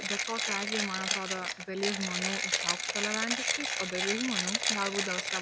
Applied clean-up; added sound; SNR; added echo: none; Mechanisms; -3 dB; none.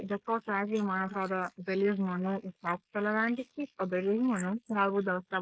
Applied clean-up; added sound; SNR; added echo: neural mask model Resemble Enhance denoiser.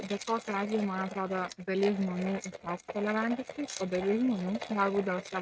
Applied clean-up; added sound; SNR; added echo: neural mask model RNNoise.